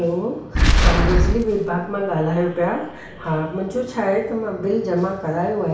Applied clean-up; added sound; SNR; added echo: none; Boom; -2 dB; reverberation time 0.6 s.